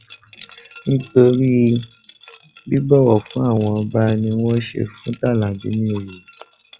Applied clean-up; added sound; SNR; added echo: classical method log-MMSE.